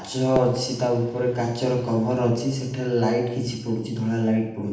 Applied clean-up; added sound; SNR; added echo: none; Fireworks; 16 dB; reverberation time 0.8 s.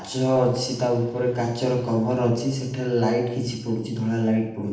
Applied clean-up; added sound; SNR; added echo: neural separator model SepFormer DNS4.